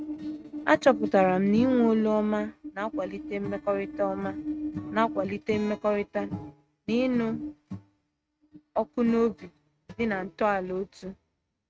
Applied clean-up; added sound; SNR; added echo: neural mask model RNNoise.